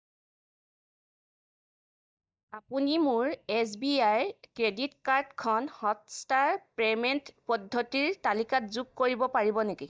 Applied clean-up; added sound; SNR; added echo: neural mask model DeepFilterNet 3.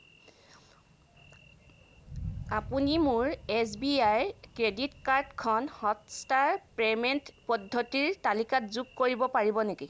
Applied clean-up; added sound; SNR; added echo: none; Thunder; 17 dB; none.